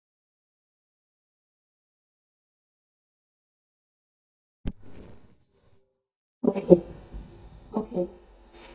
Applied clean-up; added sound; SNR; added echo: neural mask model DeepFilterNet 3.